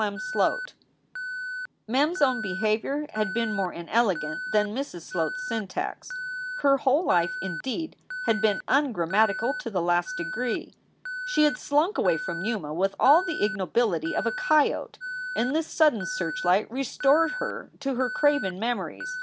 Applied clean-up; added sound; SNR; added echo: none; Alarm; 9 dB; none.